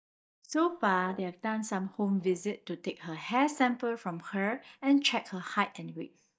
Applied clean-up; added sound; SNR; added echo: neural mask model DeepFilterNet 3.